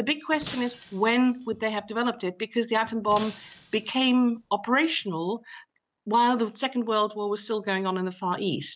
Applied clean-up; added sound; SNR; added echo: none; Shatter; 20 dB; none.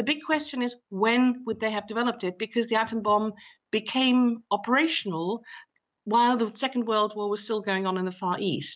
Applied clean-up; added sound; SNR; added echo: none; none; none; none.